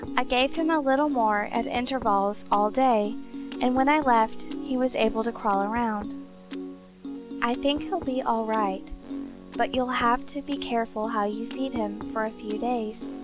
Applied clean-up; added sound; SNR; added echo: none; Piano; 10 dB; none.